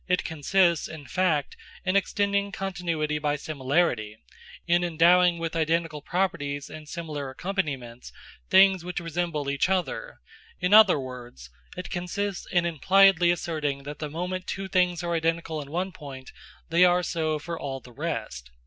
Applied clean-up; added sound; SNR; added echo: none; none; none; none.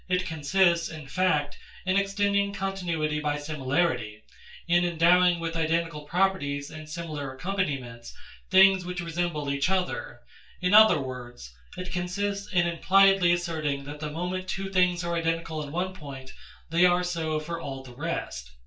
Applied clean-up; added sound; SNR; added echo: none; none; none; reverberation time 0.2 s.